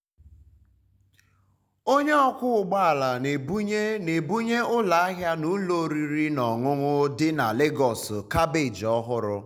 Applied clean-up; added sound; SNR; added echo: none; none; none; none.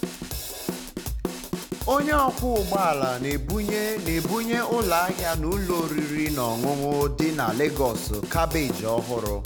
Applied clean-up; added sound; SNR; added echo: none; Drum kit; 5 dB; none.